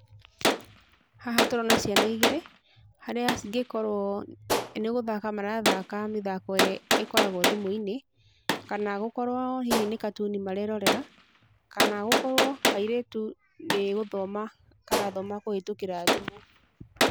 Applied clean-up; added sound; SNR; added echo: none; Gunshot, gunfire; -1 dB; none.